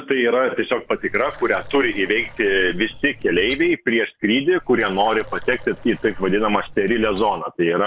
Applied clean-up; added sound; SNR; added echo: none; Water; 16 dB; none.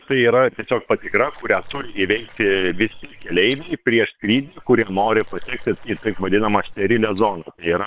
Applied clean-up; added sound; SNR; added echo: neural separator model SepFormer WHAM!.